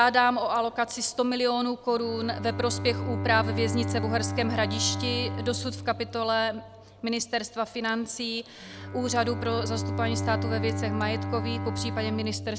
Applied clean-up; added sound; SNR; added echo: none; Bowed string instrument; 5 dB; none.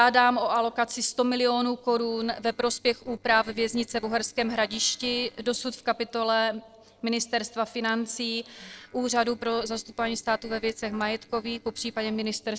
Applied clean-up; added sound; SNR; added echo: neural separator model SepFormer DNS4.